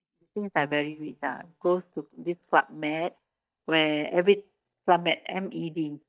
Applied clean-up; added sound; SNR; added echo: neural mask model DeepFilterNet 3.